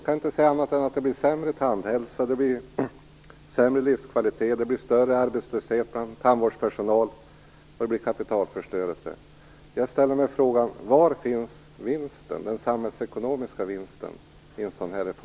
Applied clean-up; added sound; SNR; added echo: none; none; none; none.